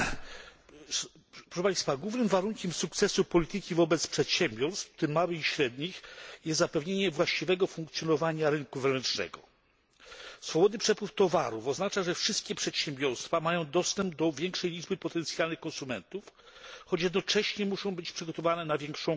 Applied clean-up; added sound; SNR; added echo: none; none; none; none.